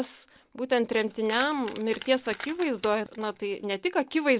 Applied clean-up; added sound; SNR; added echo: none; Keys jangling; 16 dB; none.